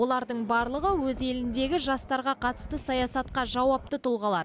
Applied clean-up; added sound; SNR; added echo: none; Wind; 14 dB; none.